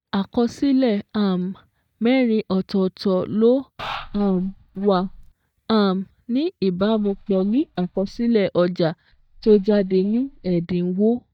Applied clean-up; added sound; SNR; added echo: neural mask model DeepFilterNet 3.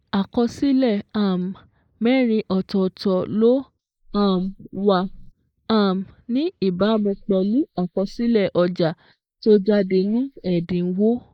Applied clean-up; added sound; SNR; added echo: neural mask model Resemble Enhance denoiser.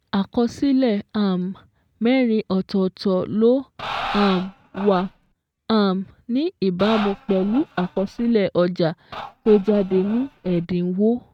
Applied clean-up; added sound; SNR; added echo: neural mask model RNNoise.